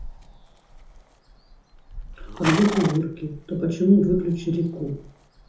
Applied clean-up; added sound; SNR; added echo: none; Livestock, farm animals, working animals; 11 dB; reverberation time 0.6 s.